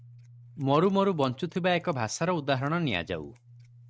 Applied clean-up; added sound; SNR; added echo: neural mask model RNNoise.